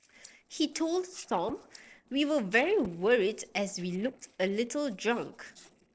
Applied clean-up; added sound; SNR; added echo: neural separator model SepFormer DNS4.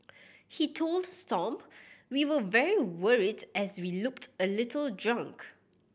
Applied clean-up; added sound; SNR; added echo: none; none; none; none.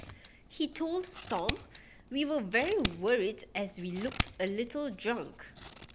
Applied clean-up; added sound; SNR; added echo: none; Scissors; -1 dB; none.